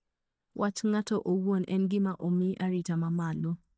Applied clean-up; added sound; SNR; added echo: neural mask model DeepFilterNet 3.